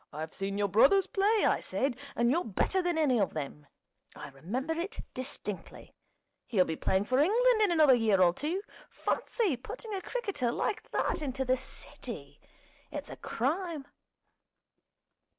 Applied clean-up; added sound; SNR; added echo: none; none; none; none.